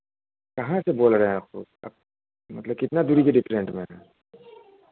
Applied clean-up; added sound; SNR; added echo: none; none; none; none.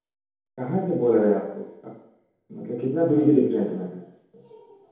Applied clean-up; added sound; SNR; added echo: none; none; none; reverberation time 2.2 s.